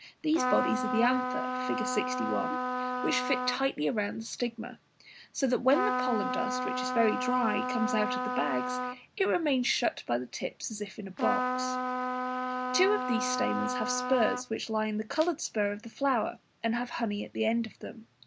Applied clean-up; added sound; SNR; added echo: none; Trumpet; 1 dB; none.